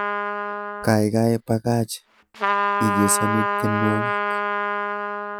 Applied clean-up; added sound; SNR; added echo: none; Trumpet; 1 dB; none.